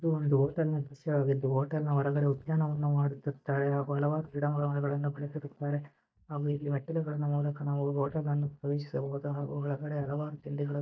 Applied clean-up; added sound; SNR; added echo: neural mask model DeepFilterNet 3.